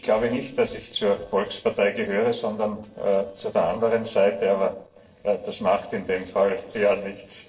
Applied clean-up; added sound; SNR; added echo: neural separator model SepFormer DNS4.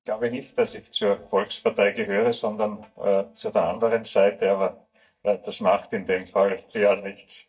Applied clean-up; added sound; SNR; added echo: neural mask model DeepFilterNet 3.